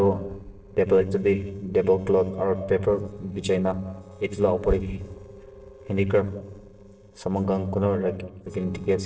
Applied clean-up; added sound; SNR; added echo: neural separator model SepFormer DNS4.